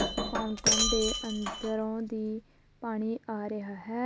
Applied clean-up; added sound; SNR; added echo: none; Shatter; 0 dB; none.